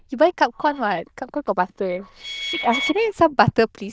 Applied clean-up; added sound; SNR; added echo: neural diffusion model UNIVERSE++.